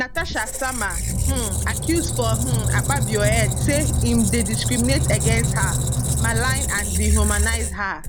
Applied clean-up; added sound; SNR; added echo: none; Squeak; -4 dB; none.